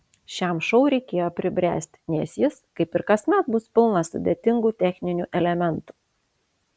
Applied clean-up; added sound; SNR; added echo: none; none; none; none.